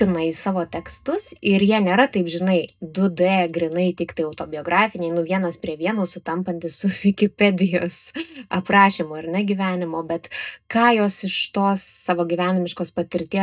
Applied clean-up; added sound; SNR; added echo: neural mask model DeepFilterNet 3.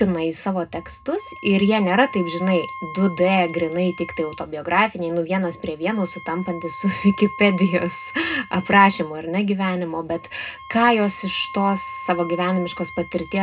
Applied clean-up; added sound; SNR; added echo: none; Wind instrument, woodwind instrument; 16 dB; reverberation time 0.2 s.